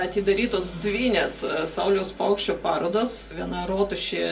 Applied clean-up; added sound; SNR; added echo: none; none; none; reverberation time 0.2 s.